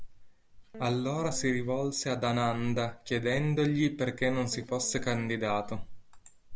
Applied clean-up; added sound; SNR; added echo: none; Guitar; 18 dB; none.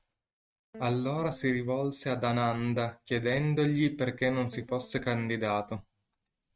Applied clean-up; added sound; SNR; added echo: neural mask model RNNoise.